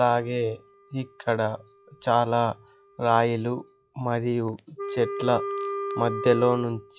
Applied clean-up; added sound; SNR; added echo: classical method log-MMSE.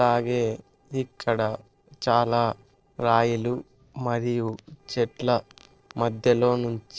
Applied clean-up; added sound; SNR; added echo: neural separator model SepFormer DNS4.